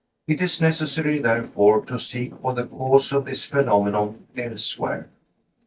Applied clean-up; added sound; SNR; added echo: neural mask model DeepFilterNet 3.